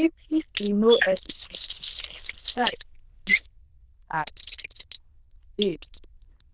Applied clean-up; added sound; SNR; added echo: neural diffusion model UNIVERSE++.